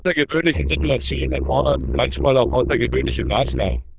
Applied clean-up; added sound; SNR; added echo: neural diffusion model UNIVERSE++.